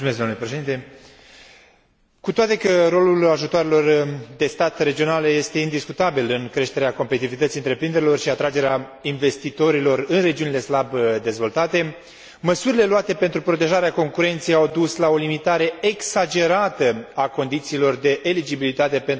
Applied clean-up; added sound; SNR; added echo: none; none; none; none.